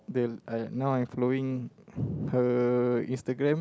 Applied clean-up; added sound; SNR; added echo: none; none; none; none.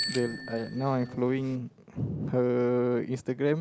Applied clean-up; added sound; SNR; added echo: none; Bicycle bell; 13 dB; none.